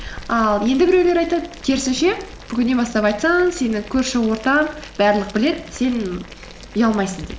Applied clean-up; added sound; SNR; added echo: none; Boiling; 17 dB; none.